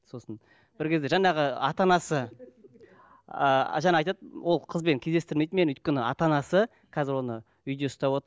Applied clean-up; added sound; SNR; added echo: none; none; none; none.